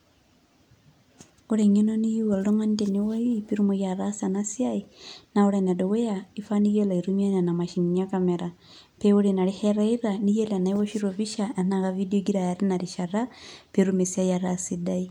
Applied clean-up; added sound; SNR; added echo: none; none; none; none.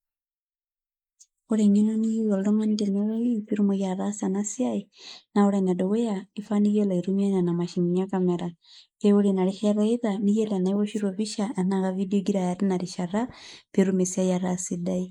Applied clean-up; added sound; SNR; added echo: neural mask model Resemble Enhance denoiser.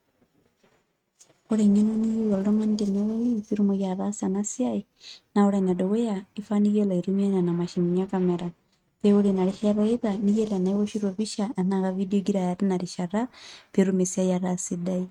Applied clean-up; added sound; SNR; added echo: neural mask model RNNoise.